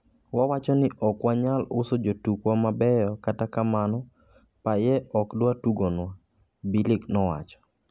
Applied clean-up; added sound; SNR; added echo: none; none; none; none.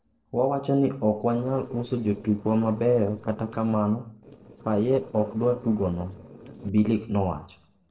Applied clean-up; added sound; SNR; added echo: neural separator model SepFormer DNS4.